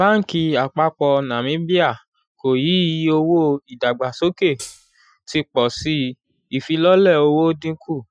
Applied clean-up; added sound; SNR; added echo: classical method Wiener filter.